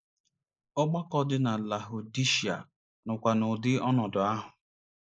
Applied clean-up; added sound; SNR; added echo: neural mask model Resemble Enhance denoiser.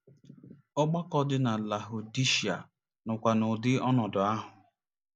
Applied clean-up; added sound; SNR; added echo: none; none; none; none.